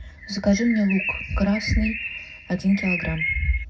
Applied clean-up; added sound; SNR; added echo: none; Bird; 8 dB; reverberation time 0.3 s.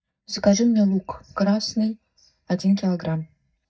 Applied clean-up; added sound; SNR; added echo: neural mask model DeepFilterNet 3.